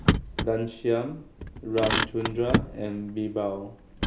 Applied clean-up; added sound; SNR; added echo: none; Motor vehicle (road); 0 dB; none.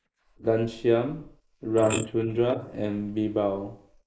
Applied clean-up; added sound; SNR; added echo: neural mask model Resemble Enhance denoiser.